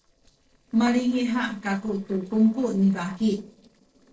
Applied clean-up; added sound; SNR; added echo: neural separator model SepFormer DNS4.